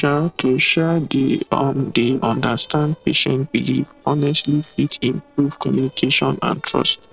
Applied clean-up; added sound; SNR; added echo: neural separator model SepFormer DNS4.